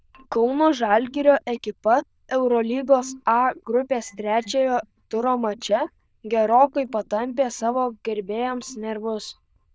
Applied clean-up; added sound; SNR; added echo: neural diffusion model UNIVERSE++.